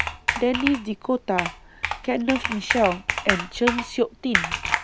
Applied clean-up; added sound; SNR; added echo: none; Computer keyboard; 2 dB; none.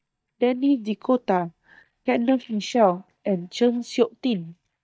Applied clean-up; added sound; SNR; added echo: neural mask model DeepFilterNet 3.